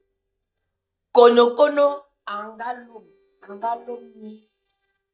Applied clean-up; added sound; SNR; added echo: neural mask model DeepFilterNet 3.